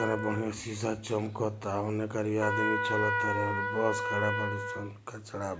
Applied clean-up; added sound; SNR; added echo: none; Trumpet; 2 dB; none.